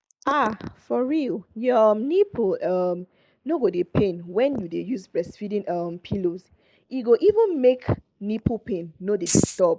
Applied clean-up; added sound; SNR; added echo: neural mask model Resemble Enhance denoiser.